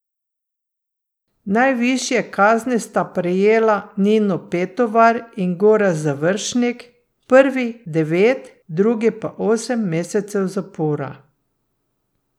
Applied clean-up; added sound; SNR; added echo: none; none; none; none.